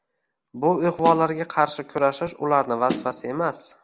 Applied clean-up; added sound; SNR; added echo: none; Snare drum; 8 dB; none.